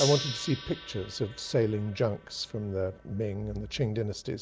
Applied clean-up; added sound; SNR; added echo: none; Gong; 11 dB; none.